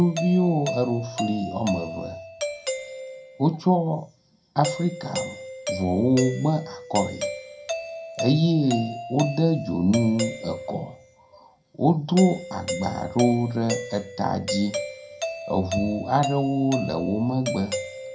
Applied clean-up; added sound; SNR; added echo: none; Doorbell; 8 dB; reverberation time 0.2 s.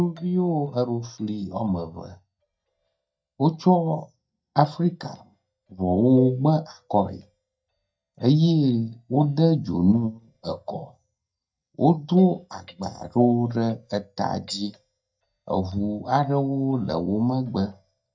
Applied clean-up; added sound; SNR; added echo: neural mask model DeepFilterNet 3.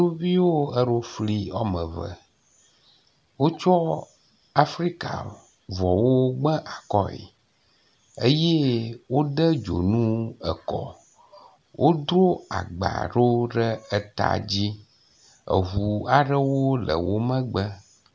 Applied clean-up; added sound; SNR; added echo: none; none; none; none.